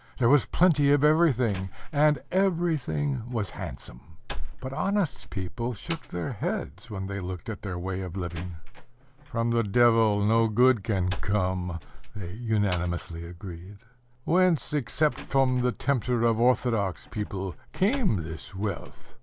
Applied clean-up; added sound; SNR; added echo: none; Slam; 8 dB; none.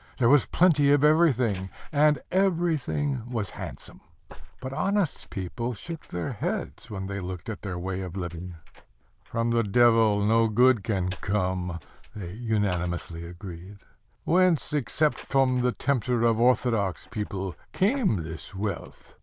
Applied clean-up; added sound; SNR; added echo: neural diffusion model UNIVERSE++.